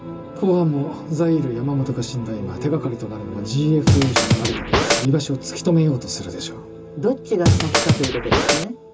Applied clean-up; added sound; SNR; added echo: none; Scratching (performance technique); -4 dB; reverberation time 0.2 s.